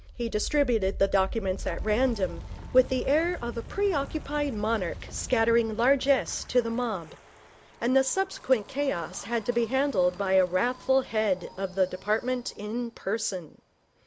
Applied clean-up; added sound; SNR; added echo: none; Wind; 13 dB; none.